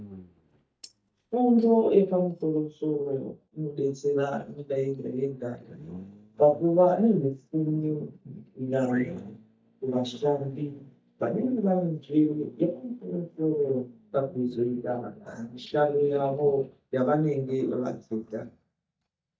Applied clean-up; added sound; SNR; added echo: neural mask model DeepFilterNet 3.